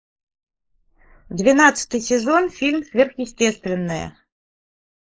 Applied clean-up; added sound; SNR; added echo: neural mask model Resemble Enhance denoiser.